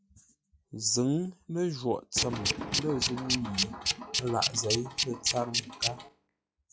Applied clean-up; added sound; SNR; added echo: classical method log-MMSE.